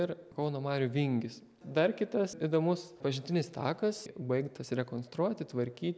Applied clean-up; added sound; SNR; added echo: none; none; none; none.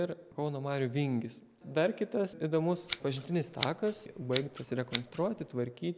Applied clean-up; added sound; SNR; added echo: none; Scissors; 2 dB; none.